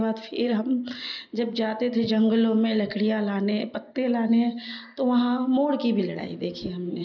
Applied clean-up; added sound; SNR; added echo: neural mask model Resemble Enhance denoiser.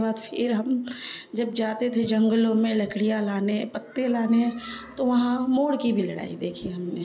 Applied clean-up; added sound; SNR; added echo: none; none; none; none.